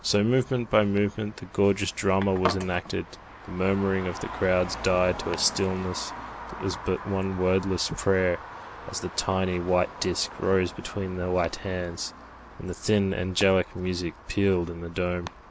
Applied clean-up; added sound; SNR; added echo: none; Domestic sounds, home sounds + Traffic noise, roadway noise; 13 dB; none.